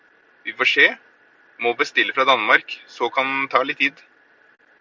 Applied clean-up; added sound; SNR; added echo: none; none; none; none.